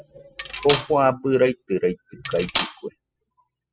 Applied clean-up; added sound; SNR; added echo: classical method spectral subtraction.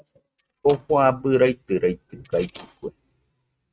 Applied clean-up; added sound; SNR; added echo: neural mask model RNNoise.